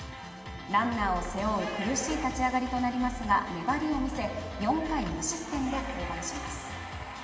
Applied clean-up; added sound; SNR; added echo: none; Wind instrument, woodwind instrument; 20 dB; reverberation time 2.9 s.